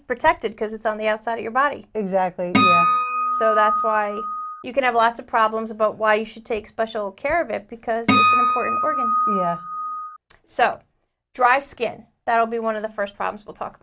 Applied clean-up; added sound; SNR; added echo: none; Acoustic guitar; -4 dB; none.